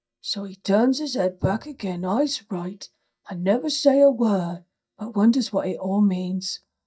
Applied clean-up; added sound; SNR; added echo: neural mask model DeepFilterNet 3.